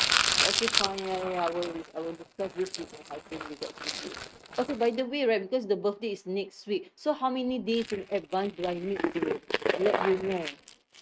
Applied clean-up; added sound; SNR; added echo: neural mask model RNNoise.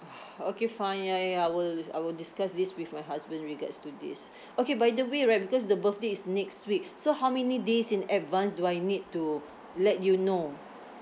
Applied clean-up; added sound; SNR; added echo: none; none; none; none.